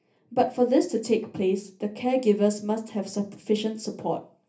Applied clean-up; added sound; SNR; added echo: none; none; none; reverberation time 0.3 s.